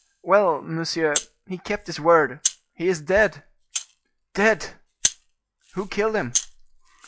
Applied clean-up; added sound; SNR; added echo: classical method log-MMSE.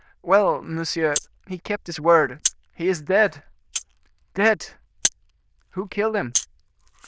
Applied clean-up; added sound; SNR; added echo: neural diffusion model UNIVERSE++.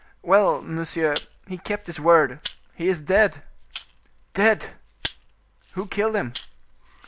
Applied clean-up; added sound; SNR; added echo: none; Rattle (instrument); 8 dB; none.